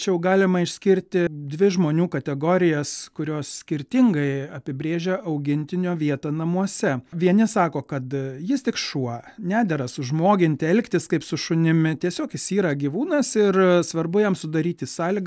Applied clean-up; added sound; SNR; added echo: none; none; none; none.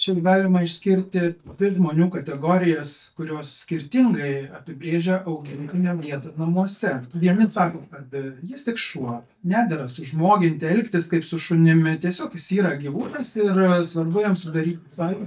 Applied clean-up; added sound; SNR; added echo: neural mask model DeepFilterNet 3.